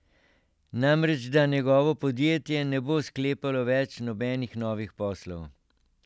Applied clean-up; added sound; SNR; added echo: none; none; none; none.